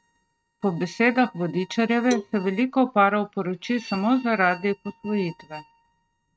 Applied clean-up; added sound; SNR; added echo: neural mask model RNNoise.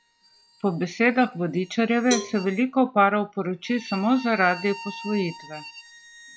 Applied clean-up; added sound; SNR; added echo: classical method log-MMSE.